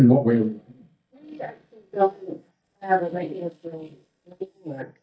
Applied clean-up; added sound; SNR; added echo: neural mask model DeepFilterNet 3.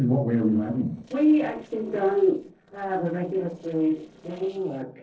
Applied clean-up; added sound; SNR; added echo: neural separator model SepFormer DNS4.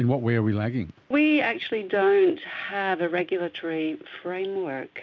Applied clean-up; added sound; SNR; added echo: none; none; none; none.